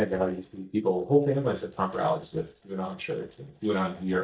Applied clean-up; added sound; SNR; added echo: neural mask model DeepFilterNet 3.